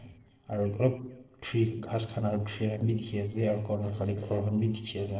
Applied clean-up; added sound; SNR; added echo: neural separator model SepFormer DNS4.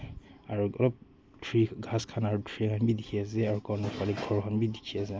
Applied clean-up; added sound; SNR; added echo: none; none; none; none.